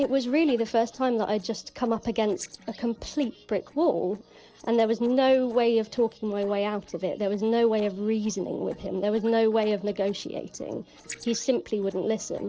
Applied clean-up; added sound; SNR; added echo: neural separator model SepFormer DNS4.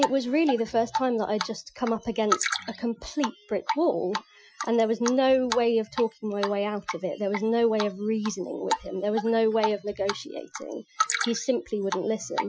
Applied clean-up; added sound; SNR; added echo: classical method Wiener filter.